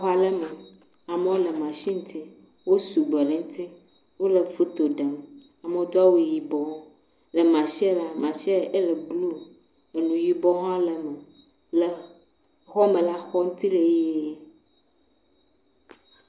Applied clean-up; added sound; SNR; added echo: none; none; none; none.